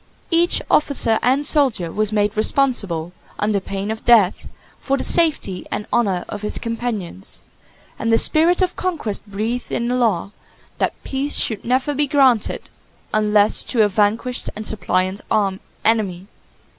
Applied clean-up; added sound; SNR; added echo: none; none; none; none.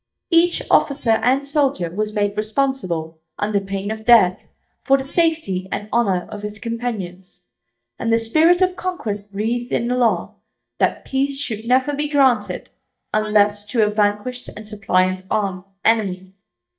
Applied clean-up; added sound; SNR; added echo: neural mask model DeepFilterNet 3.